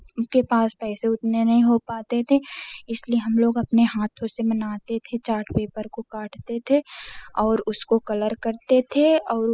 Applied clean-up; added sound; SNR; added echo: classical method spectral subtraction.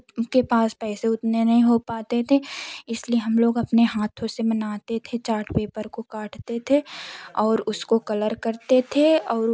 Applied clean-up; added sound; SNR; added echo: none; none; none; none.